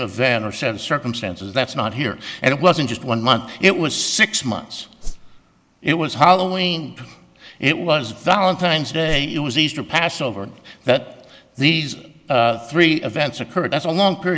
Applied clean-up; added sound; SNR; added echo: neural mask model Resemble Enhance denoiser.